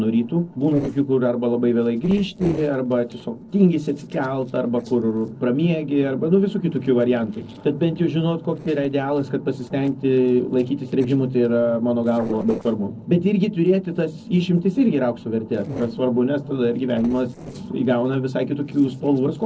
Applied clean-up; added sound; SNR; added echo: neural separator model SepFormer DNS4.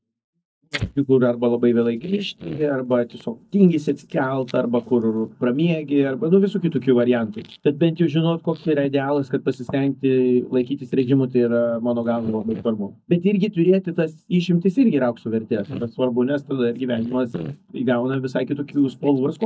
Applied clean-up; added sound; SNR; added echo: neural mask model DeepFilterNet 3.